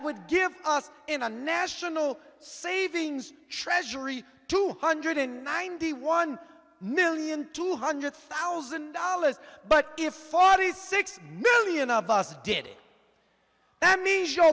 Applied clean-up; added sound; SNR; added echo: none; none; none; none.